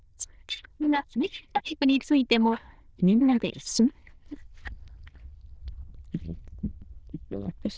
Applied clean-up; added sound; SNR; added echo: neural diffusion model UNIVERSE++.